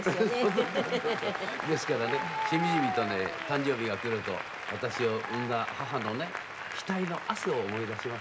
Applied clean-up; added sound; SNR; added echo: none; Applause; 4 dB; none.